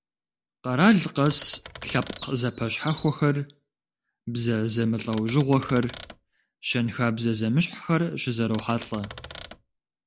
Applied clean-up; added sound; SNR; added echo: none; Bird + Typewriter; 15 dB; none.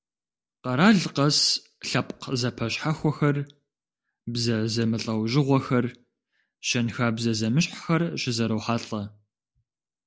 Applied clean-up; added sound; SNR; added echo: none; none; none; none.